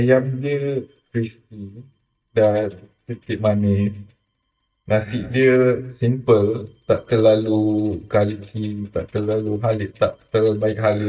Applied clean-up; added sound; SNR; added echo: neural mask model DeepFilterNet 3.